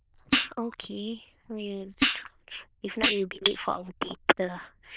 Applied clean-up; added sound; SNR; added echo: neural diffusion model UNIVERSE++.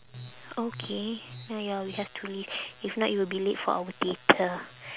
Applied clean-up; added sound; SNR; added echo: none; none; none; none.